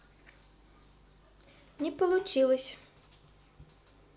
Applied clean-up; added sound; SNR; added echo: none; none; none; none.